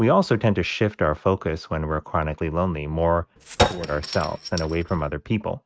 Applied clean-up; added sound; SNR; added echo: neural mask model RNNoise.